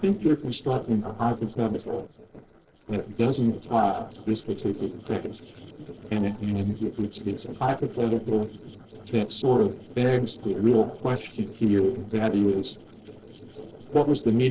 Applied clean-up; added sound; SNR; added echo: neural separator model SepFormer DNS4.